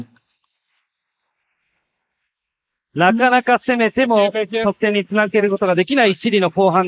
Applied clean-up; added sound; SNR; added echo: neural mask model Resemble Enhance denoiser.